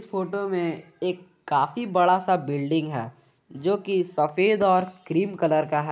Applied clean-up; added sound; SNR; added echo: none; none; none; none.